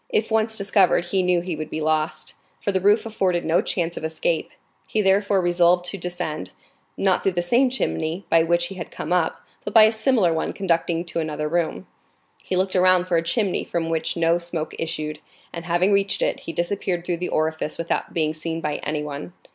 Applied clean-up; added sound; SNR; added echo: none; none; none; none.